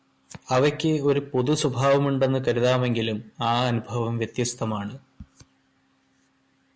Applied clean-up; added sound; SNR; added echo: none; none; none; none.